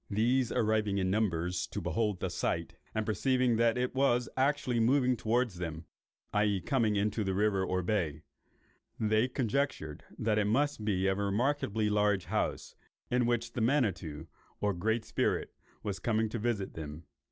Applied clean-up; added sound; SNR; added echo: none; none; none; none.